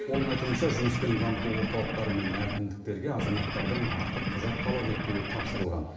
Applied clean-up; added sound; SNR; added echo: none; Engine / Boat, Water vehicle; 1 dB; reverberation time 0.9 s.